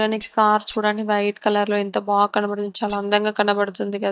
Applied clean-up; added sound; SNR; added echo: neural mask model DeepFilterNet 3.